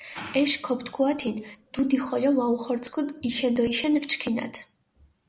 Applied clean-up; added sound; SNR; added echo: none; none; none; none.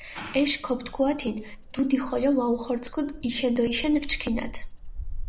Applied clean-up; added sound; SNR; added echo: none; Bird vocalization, bird call, bird song; 10 dB; none.